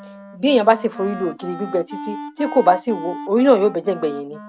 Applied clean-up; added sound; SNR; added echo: none; Wind instrument, woodwind instrument; 14 dB; none.